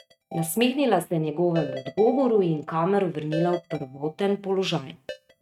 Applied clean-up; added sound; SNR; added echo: neural mask model RNNoise.